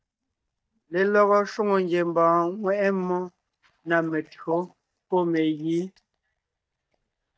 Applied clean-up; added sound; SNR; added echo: neural mask model DeepFilterNet 3.